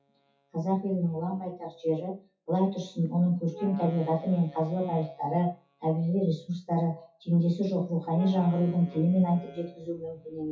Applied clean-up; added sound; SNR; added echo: classical method WPE with log-MMSE.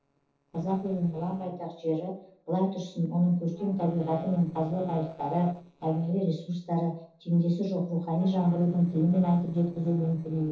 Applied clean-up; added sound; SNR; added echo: neural separator model SepFormer DNS4.